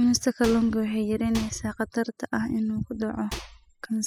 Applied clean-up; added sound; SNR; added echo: classical method spectral subtraction.